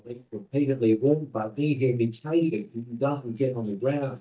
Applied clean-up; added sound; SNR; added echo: neural mask model DeepFilterNet 3.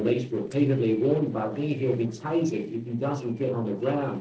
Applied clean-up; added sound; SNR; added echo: neural separator model SepFormer DNS4.